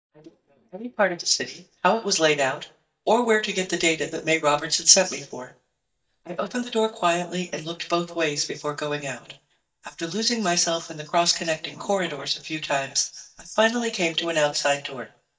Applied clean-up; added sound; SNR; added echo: neural mask model DeepFilterNet 3.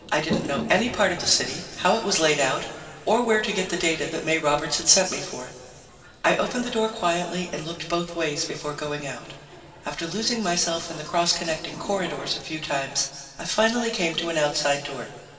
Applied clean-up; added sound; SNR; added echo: none; Toilet flush; 16 dB; reverberation time 2.2 s.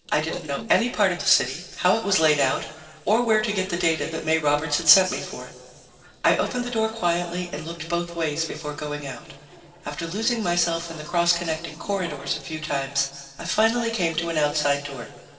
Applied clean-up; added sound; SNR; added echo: neural separator model SepFormer DNS4.